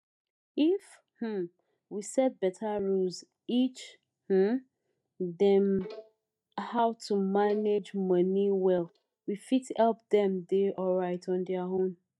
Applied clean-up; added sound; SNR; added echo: neural mask model DeepFilterNet 3.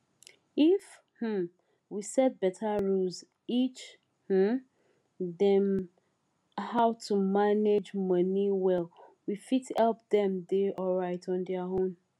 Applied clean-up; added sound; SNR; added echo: none; none; none; none.